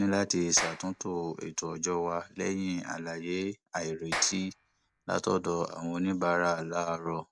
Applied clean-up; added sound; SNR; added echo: none; Clapping; 10 dB; none.